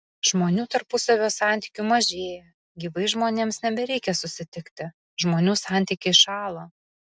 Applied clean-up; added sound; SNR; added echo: none; none; none; none.